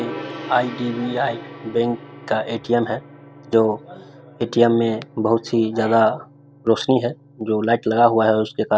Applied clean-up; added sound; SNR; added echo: none; Gong; 18 dB; none.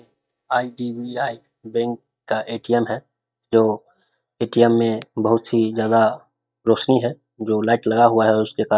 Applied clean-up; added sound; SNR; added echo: neural mask model DeepFilterNet 3.